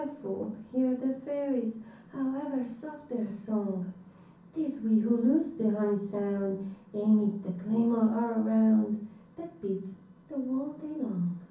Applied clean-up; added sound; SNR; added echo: none; none; none; reverberation time 0.6 s.